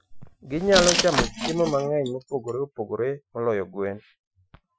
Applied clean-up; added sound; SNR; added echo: classical method Wiener filter.